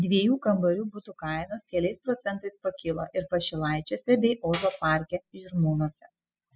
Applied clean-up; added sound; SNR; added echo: classical method spectral subtraction.